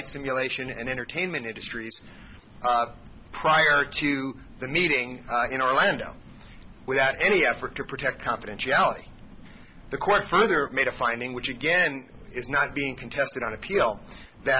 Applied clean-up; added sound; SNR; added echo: none; none; none; none.